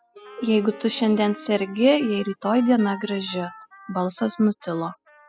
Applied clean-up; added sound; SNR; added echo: classical method spectral subtraction.